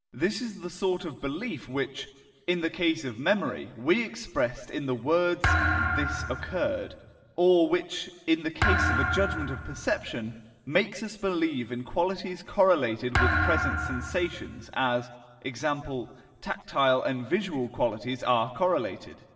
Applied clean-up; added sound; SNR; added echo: none; Thump, thud; 1 dB; reverberation time 1.4 s.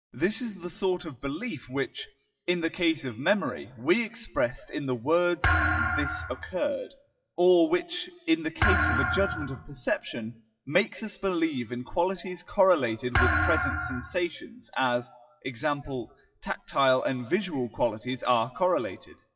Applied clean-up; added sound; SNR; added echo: classical method WPE with log-MMSE.